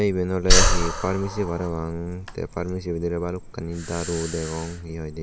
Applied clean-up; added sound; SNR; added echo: none; Breathing; -2 dB; none.